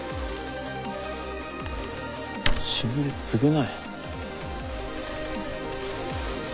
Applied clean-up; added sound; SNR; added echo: none; Tearing / Wood; 5 dB; none.